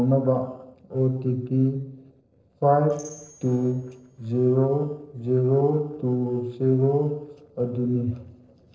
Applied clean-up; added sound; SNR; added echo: neural separator model SepFormer DNS4.